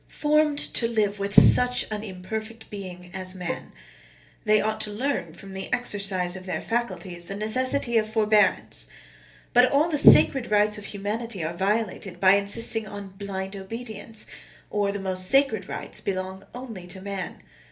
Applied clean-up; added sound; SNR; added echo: none; Bowed string instrument; 12 dB; reverberation time 0.3 s.